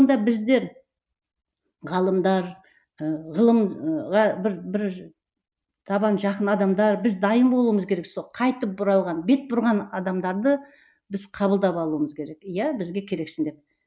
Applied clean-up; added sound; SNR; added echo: none; none; none; none.